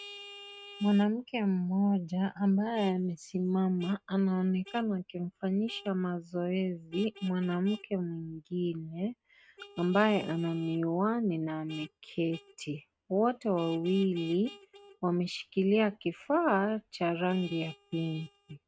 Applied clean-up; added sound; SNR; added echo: neural mask model RNNoise.